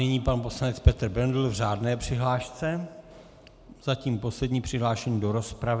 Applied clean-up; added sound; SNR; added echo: none; none; none; none.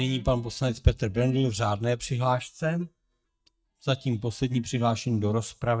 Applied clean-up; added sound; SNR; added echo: neural mask model DeepFilterNet 3.